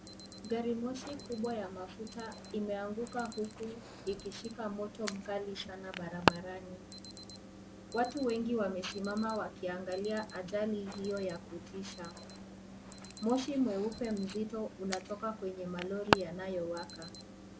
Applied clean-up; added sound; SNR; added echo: none; Alarm; 4 dB; none.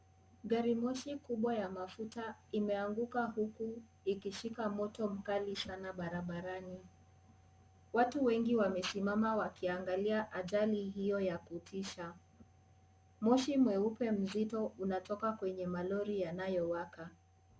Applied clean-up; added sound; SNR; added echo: none; none; none; none.